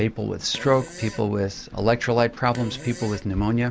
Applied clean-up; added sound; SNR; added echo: none; Fart; 18 dB; none.